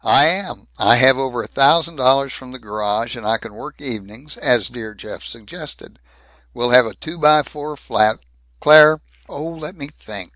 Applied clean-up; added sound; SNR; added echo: none; none; none; none.